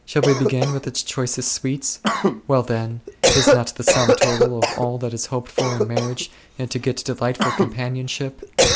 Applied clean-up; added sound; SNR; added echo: none; Cough; -1 dB; none.